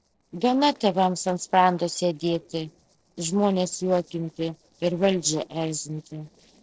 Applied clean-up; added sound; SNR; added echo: neural separator model SepFormer DNS4.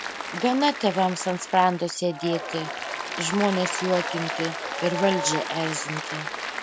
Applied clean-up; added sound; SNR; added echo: none; Applause; 5 dB; none.